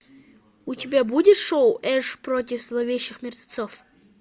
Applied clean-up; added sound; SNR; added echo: none; none; none; none.